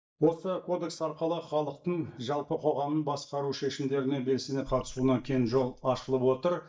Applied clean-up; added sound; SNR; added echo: neural mask model DeepFilterNet 3.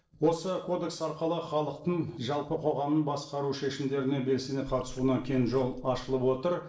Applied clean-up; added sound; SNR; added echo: neural separator model SepFormer DNS4.